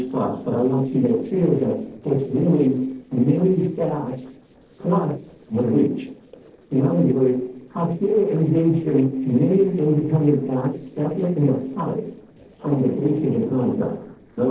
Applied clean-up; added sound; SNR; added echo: neural separator model SepFormer DNS4.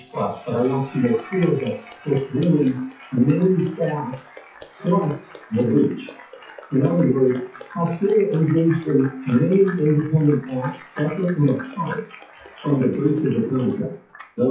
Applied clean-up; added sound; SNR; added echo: classical method WPE with log-MMSE.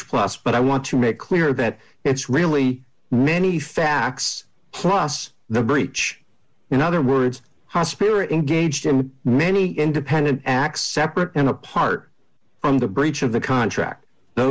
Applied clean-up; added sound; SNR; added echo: none; none; none; none.